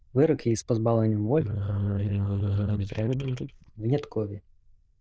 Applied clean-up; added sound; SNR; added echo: neural diffusion model UNIVERSE++.